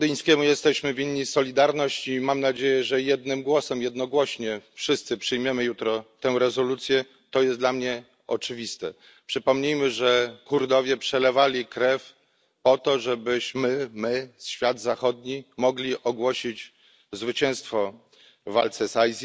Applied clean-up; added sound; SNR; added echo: none; none; none; none.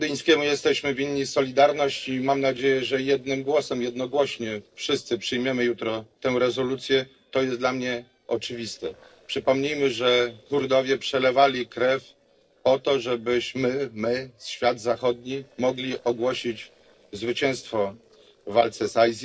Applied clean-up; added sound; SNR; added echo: neural separator model SepFormer DNS4.